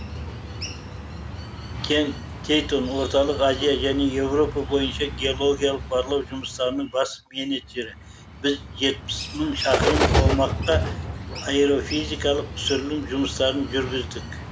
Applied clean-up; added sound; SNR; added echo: none; Bird; 5 dB; none.